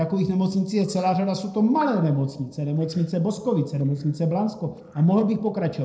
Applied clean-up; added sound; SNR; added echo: neural separator model SepFormer DNS4.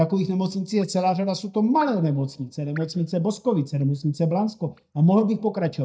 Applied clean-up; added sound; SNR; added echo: neural mask model DeepFilterNet 3.